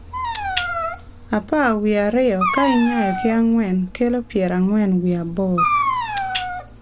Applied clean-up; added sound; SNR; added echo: none; Dog; 5 dB; none.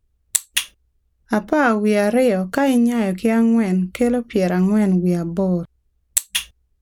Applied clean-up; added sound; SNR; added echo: none; none; none; none.